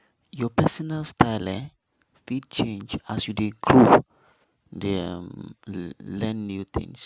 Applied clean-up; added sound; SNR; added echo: none; none; none; none.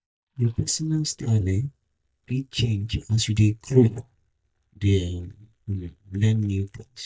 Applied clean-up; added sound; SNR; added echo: neural mask model DeepFilterNet 3.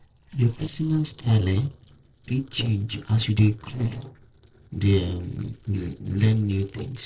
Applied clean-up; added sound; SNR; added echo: neural separator model SepFormer DNS4.